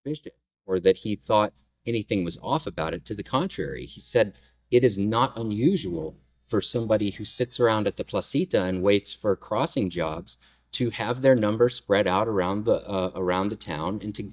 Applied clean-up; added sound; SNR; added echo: neural mask model DeepFilterNet 3.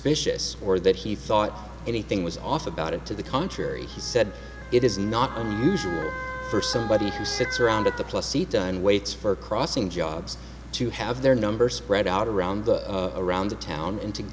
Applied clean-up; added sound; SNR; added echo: none; Motor vehicle (road) / Siren; 14 dB; none.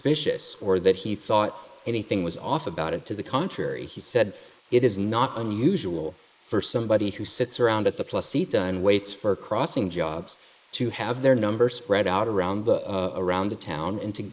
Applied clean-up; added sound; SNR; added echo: neural mask model Resemble Enhance denoiser.